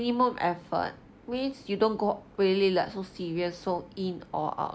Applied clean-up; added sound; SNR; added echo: none; none; none; none.